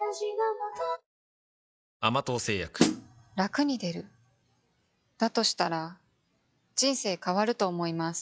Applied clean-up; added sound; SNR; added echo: classical method log-MMSE.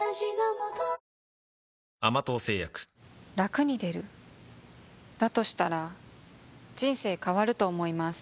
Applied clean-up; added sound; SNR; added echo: none; none; none; none.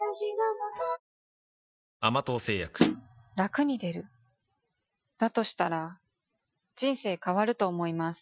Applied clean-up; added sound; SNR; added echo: classical method Wiener filter.